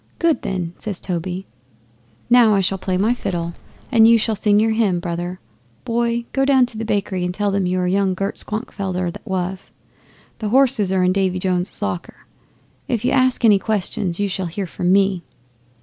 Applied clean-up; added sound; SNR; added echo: none; Bird; 15 dB; none.